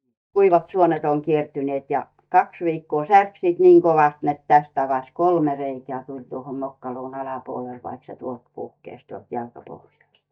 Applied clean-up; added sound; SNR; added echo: neural mask model DeepFilterNet 3.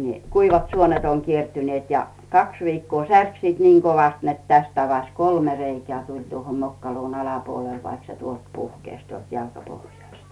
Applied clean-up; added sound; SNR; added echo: none; Knock / Wood; 12 dB; none.